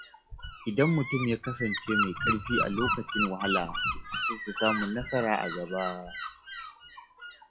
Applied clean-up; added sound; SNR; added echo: classical method log-MMSE.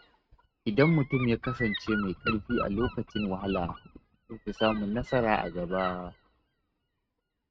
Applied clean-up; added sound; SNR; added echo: neural mask model RNNoise.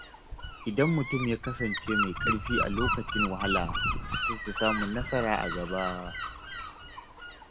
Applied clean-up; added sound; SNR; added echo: none; Gull, seagull / Wind; 1 dB; none.